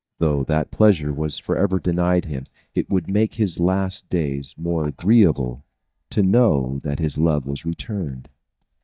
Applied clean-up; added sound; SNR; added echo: neural mask model DeepFilterNet 3.